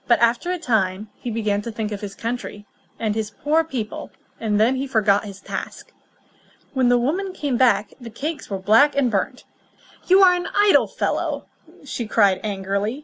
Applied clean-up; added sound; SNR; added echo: none; none; none; none.